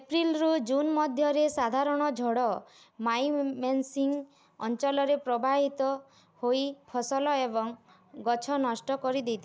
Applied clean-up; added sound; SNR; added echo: none; none; none; none.